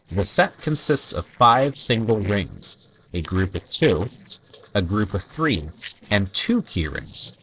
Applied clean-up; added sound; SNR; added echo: neural separator model SepFormer DNS4.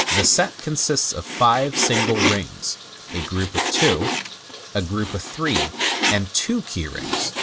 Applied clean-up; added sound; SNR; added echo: none; Frying (food); 2 dB; none.